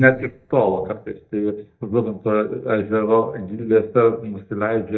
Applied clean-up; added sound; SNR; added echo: neural mask model DeepFilterNet 3.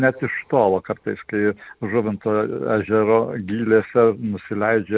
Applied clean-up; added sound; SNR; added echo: none; none; none; none.